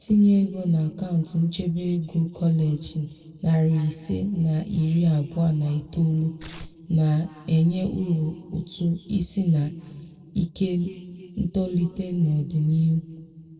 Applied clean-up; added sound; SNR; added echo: neural separator model SepFormer DNS4.